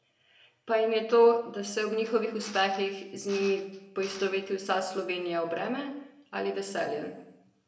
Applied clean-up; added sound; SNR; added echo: none; Drill; 19 dB; reverberation time 0.7 s.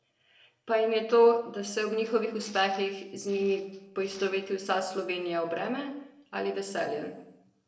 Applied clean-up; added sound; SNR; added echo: neural separator model SepFormer DNS4.